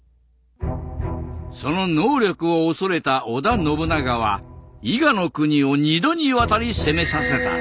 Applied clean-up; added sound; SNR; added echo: none; none; none; none.